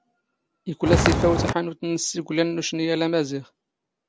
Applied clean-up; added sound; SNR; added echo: none; Walk, footsteps; -5 dB; none.